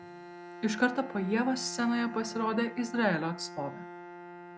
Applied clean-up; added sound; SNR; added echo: none; Bowed string instrument; 13 dB; none.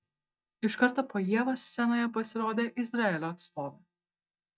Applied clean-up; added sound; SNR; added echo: neural mask model DeepFilterNet 3.